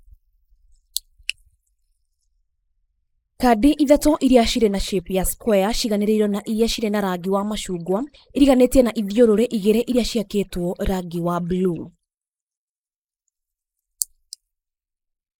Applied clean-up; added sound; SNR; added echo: neural mask model Resemble Enhance denoiser.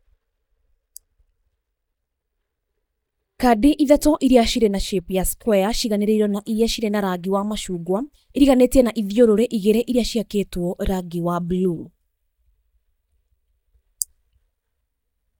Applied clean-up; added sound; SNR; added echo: neural mask model DeepFilterNet 3.